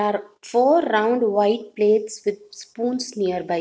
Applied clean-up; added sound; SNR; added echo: none; none; none; none.